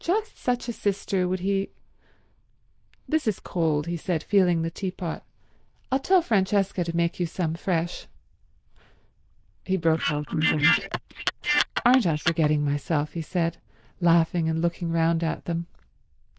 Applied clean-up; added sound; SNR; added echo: neural diffusion model UNIVERSE++.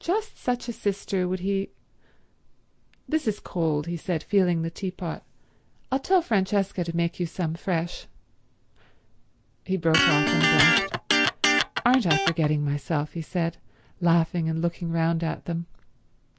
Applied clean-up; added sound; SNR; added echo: none; Electric guitar; -3 dB; none.